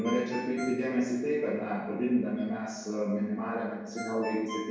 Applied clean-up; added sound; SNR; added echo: none; Ringtone; 14 dB; reverberation time 1.0 s.